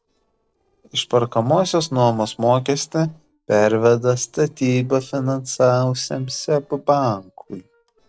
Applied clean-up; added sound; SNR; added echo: neural separator model SepFormer DNS4.